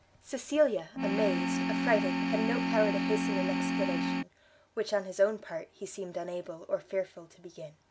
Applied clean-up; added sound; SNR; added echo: none; Organ; -3 dB; none.